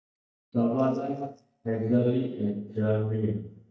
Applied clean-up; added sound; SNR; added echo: neural mask model DeepFilterNet 3.